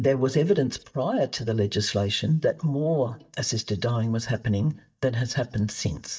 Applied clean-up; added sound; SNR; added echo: neural mask model DeepFilterNet 3.